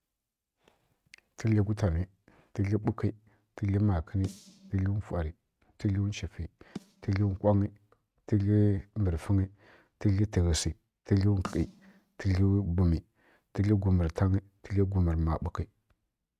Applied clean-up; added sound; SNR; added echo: neural mask model RNNoise.